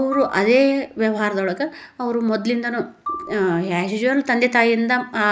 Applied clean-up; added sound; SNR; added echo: none; Marimba, xylophone; 17 dB; none.